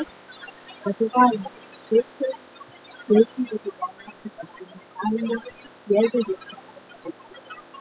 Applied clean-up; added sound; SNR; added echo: classical method spectral subtraction.